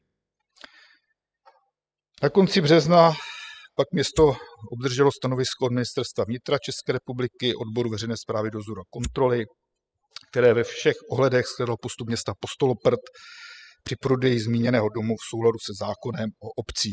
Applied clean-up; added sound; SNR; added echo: classical method spectral subtraction.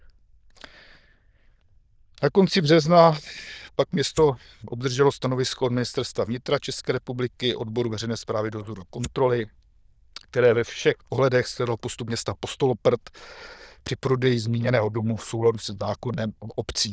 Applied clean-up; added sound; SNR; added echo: neural diffusion model UNIVERSE++.